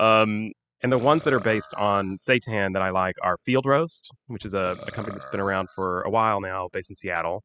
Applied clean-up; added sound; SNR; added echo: classical method spectral subtraction.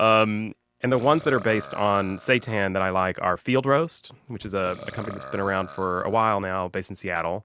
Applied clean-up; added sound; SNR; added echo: none; Burping, eructation; 19 dB; none.